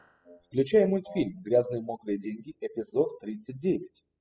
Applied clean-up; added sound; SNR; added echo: classical method spectral subtraction.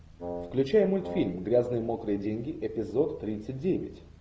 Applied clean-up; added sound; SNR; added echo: none; Wind instrument, woodwind instrument; 10 dB; none.